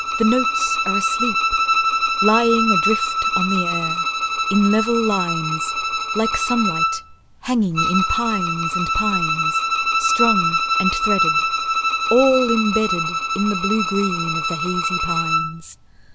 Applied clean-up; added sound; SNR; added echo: none; Bowed string instrument; -2 dB; none.